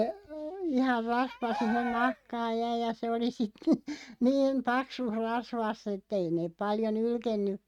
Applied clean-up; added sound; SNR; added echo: neural mask model RNNoise.